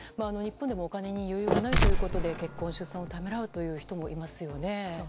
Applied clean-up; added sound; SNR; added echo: none; Mechanisms; -5 dB; none.